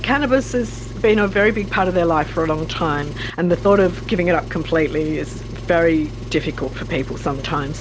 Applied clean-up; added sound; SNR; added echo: none; Engine; 10 dB; none.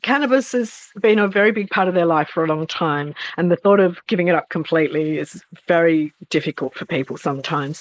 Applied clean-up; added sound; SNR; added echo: neural mask model Resemble Enhance denoiser.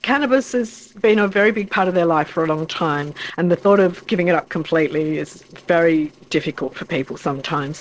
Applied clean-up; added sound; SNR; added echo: neural separator model SepFormer DNS4.